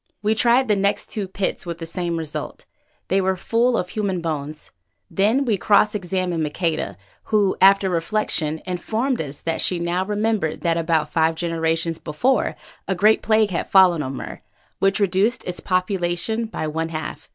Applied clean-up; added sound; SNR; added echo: none; none; none; none.